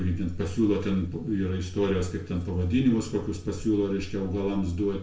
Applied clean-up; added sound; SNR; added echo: none; none; none; reverberation time 0.4 s.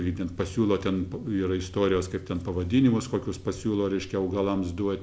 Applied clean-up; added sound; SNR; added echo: none; none; none; none.